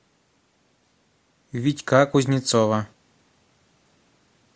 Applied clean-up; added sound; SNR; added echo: none; none; none; none.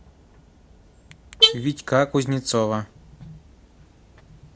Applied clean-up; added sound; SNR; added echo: none; Alarm / Car; 2 dB; none.